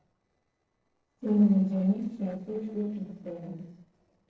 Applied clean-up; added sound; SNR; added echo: neural separator model SepFormer DNS4.